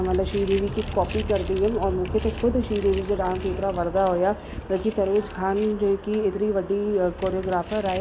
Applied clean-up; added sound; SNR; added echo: none; Crumpling, crinkling; 15 dB; none.